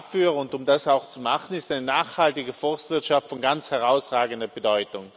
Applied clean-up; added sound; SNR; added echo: none; none; none; none.